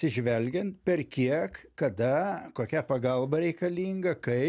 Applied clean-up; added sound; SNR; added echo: none; none; none; none.